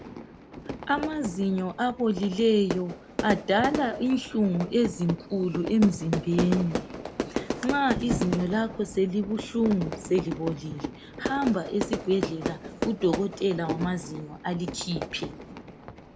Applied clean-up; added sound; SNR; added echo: none; Fire / Fireworks; 7 dB; none.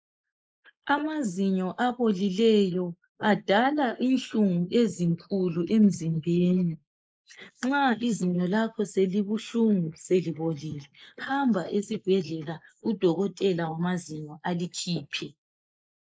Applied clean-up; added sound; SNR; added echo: neural mask model Resemble Enhance denoiser.